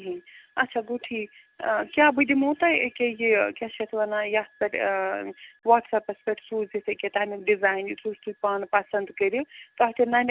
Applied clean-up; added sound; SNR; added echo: none; none; none; none.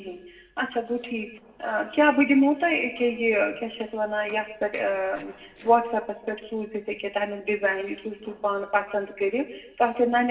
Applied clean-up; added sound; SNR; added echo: neural separator model SepFormer DNS4.